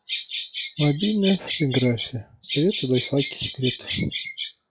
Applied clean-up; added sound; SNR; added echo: classical method log-MMSE.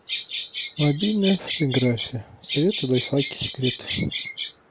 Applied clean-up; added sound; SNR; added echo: none; Bird vocalization, bird call, bird song; 4 dB; none.